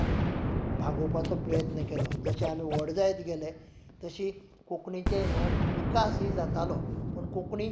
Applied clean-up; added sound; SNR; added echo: none; Boom + Scratching (performance technique); -2 dB; none.